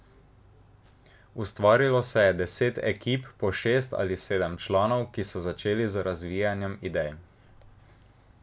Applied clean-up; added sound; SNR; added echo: none; none; none; none.